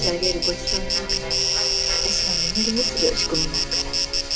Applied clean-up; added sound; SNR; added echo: none; Insect; -5 dB; reverberation time 2.9 s.